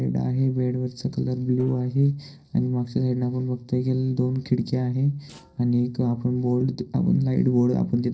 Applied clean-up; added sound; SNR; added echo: neural separator model SepFormer DNS4.